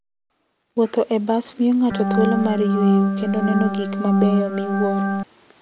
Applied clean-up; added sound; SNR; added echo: none; Organ; -1 dB; none.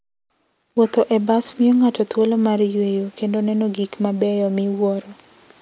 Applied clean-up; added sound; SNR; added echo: none; none; none; none.